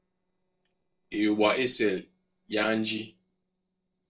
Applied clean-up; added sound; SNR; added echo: neural separator model SepFormer DNS4.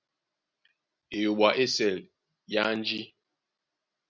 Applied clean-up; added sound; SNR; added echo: none; none; none; none.